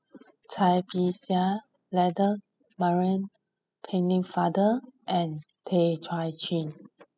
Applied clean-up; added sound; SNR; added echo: classical method spectral subtraction.